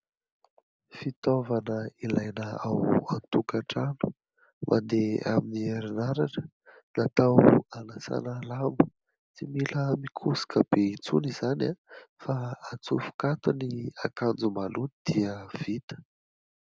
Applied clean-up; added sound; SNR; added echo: none; none; none; none.